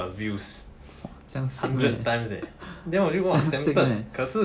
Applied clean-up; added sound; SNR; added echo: none; none; none; none.